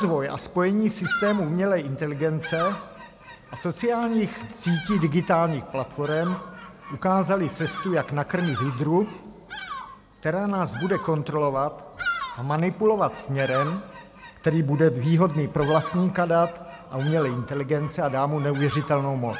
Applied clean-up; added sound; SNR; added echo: none; Bird vocalization, bird call, bird song; 13 dB; none.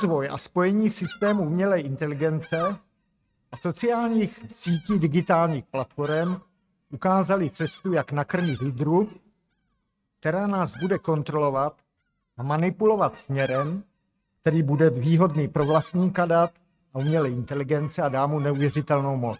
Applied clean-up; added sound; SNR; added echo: neural mask model RNNoise.